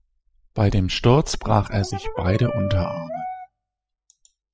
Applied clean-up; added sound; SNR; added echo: classical method spectral subtraction.